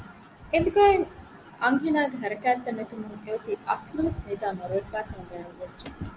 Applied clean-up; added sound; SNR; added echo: none; none; none; none.